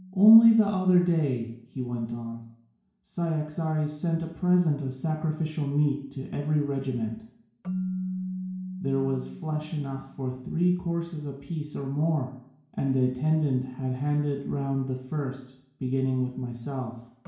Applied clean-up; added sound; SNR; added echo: none; Keyboard (musical); 15 dB; reverberation time 0.6 s.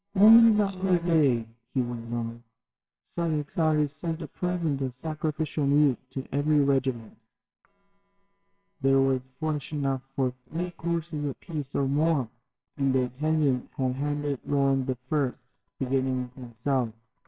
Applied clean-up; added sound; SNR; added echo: neural separator model SepFormer WHAMR!.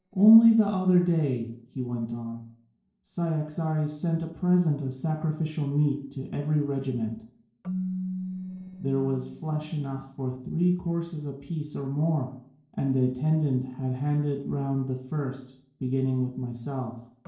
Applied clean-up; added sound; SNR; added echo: neural separator model SepFormer DNS4.